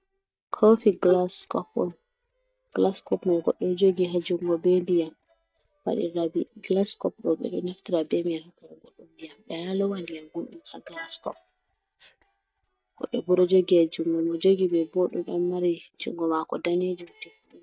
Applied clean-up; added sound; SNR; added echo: neural mask model DeepFilterNet 3.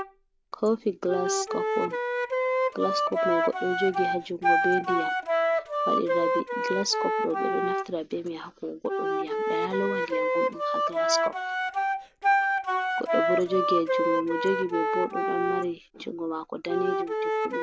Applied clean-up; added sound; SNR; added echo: none; Wind instrument, woodwind instrument; -4 dB; none.